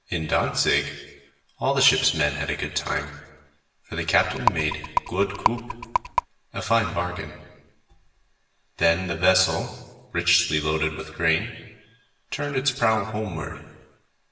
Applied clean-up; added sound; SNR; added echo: none; Rattle; 0 dB; reverberation time 1.1 s.